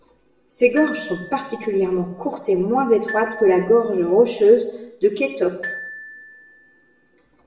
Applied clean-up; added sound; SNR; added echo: none; Glockenspiel; 16 dB; reverberation time 0.7 s.